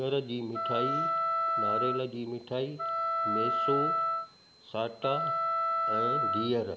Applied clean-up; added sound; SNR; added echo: none; Wind instrument, woodwind instrument; -3 dB; none.